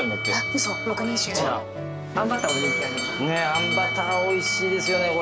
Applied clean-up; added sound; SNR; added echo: none; Alarm; 3 dB; none.